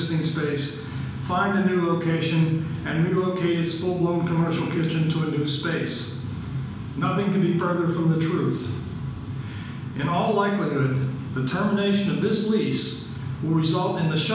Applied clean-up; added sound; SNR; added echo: none; none; none; reverberation time 1.0 s.